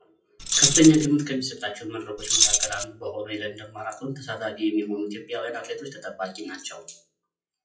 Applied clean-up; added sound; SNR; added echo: classical method WPE with log-MMSE.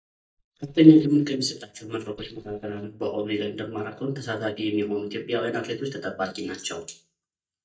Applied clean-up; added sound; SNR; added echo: neural mask model DeepFilterNet 3.